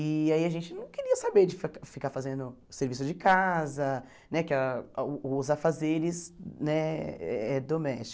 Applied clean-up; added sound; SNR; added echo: none; none; none; none.